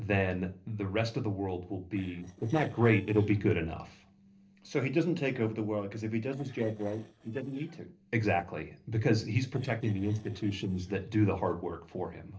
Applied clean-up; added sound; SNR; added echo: neural separator model SepFormer DNS4.